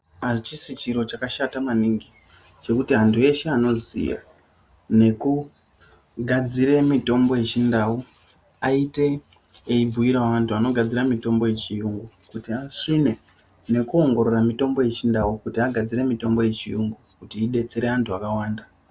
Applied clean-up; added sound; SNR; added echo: none; none; none; none.